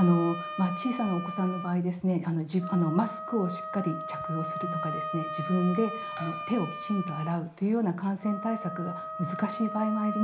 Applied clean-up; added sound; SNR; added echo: none; Wind instrument, woodwind instrument; 8 dB; reverberation time 0.4 s.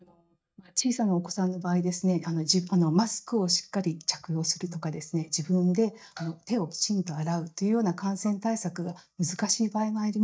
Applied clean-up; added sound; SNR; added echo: neural mask model DeepFilterNet 3.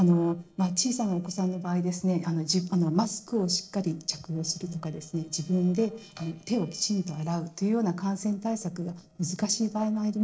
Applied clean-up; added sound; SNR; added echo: neural separator model SepFormer DNS4.